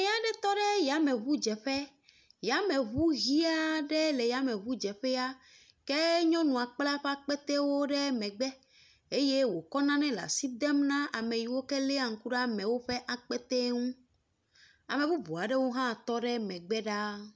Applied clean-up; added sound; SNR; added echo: none; none; none; none.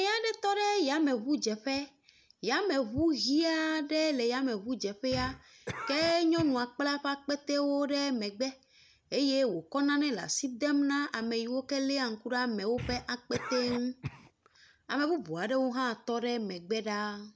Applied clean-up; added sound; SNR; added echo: none; Cough; 13 dB; none.